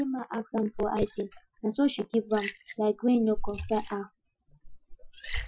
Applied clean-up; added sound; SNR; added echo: classical method Wiener filter.